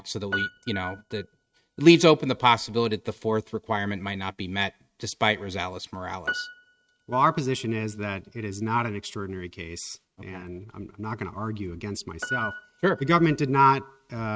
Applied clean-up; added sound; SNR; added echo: neural mask model RNNoise.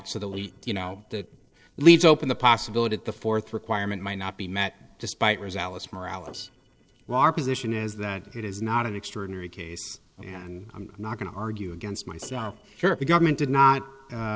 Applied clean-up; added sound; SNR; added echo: neural separator model SepFormer DNS4.